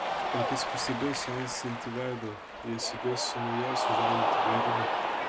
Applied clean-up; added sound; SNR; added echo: none; Cheering; -5 dB; none.